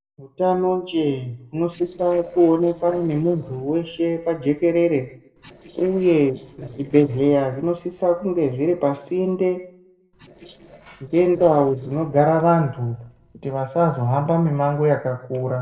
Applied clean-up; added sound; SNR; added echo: neural separator model SepFormer DNS4.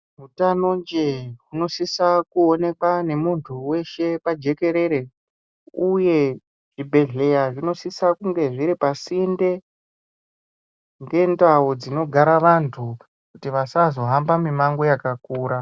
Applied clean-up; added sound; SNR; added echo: none; none; none; none.